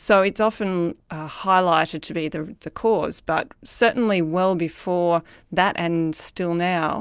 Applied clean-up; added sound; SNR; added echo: none; none; none; none.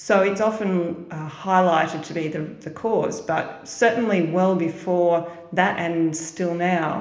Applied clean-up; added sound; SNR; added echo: none; none; none; reverberation time 1.0 s.